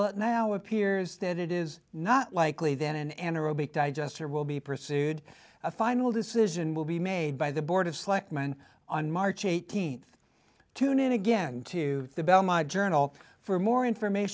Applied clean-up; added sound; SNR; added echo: none; none; none; none.